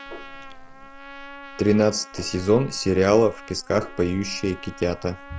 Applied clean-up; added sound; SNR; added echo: none; Gong + Trumpet; 16 dB; none.